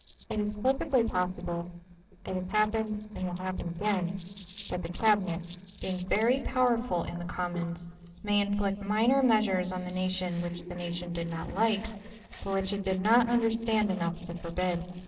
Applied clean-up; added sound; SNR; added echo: neural separator model SepFormer DNS4.